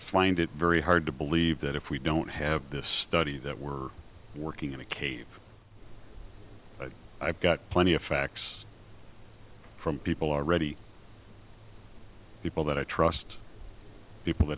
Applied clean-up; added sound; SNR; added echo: none; Insect; 18 dB; none.